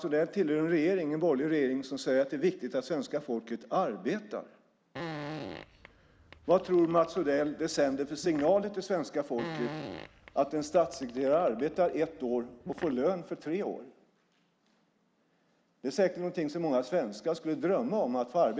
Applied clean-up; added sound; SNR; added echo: none; Fart; 14 dB; none.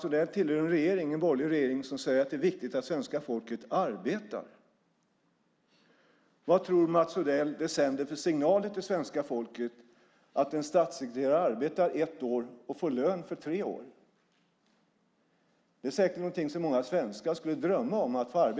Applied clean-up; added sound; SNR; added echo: none; none; none; none.